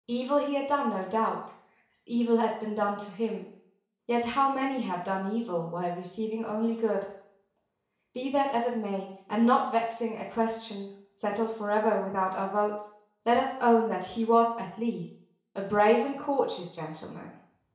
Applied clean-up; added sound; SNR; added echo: none; Bell; 12 dB; reverberation time 0.6 s.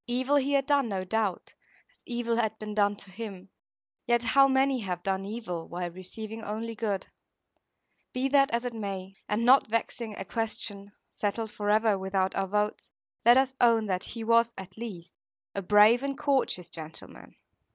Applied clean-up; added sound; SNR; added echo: none; none; none; none.